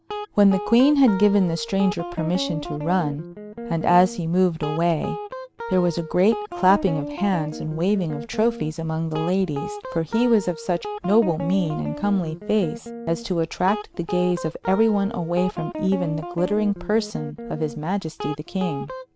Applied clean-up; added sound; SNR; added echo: none; Guitar; 10 dB; none.